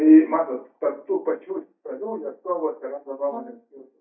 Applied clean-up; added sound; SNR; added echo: neural mask model DeepFilterNet 3.